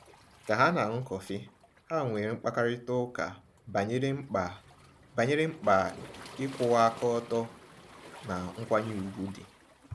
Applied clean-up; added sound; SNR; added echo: none; Waves, surf; 19 dB; none.